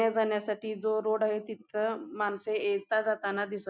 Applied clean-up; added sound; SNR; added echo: none; none; none; none.